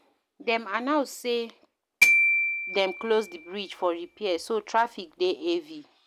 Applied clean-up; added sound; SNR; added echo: none; Glockenspiel; -2 dB; none.